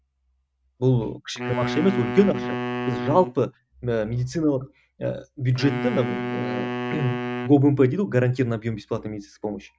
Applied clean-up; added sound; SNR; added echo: neural mask model RNNoise.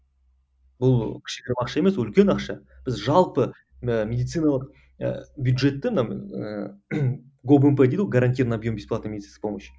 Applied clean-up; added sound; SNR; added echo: none; none; none; none.